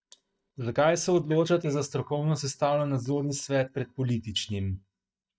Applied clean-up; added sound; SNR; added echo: neural mask model DeepFilterNet 3.